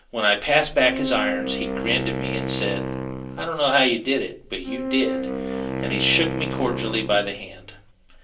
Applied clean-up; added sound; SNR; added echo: none; Wind instrument, woodwind instrument; 5 dB; reverberation time 0.3 s.